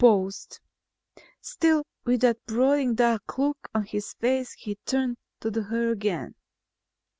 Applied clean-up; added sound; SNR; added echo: none; none; none; none.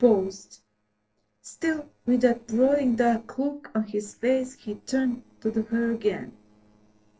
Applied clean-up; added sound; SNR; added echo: neural separator model SepFormer DNS4.